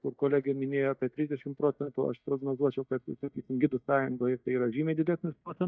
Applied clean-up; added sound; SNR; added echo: neural mask model DeepFilterNet 3.